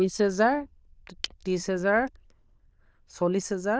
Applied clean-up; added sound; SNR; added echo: neural diffusion model UNIVERSE++.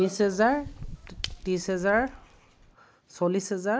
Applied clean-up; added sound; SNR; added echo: none; Shatter / Crushing; 14 dB; none.